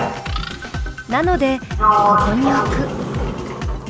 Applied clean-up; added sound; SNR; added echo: none; Sliding door; -1 dB; none.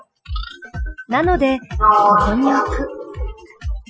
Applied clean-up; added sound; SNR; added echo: classical method Wiener filter.